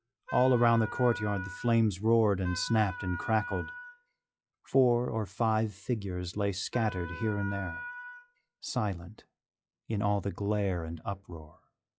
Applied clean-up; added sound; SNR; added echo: classical method log-MMSE.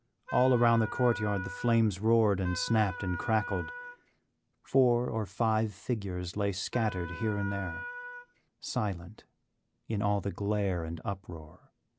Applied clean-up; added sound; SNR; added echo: none; Wind instrument, woodwind instrument; 11 dB; none.